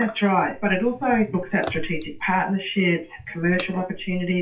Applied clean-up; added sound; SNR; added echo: classical method WPE with log-MMSE.